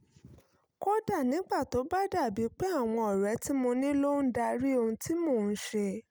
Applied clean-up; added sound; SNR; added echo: none; none; none; none.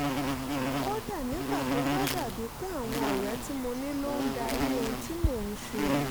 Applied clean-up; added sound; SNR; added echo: none; Insect; -3 dB; none.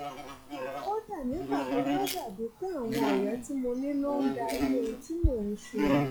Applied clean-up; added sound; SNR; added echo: classical method log-MMSE.